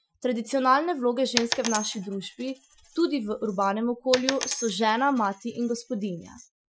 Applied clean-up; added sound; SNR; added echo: classical method Wiener filter.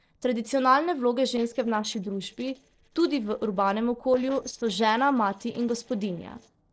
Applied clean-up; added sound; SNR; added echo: neural separator model SepFormer DNS4.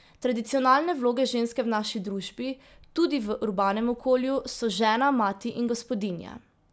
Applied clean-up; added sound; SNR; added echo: none; none; none; none.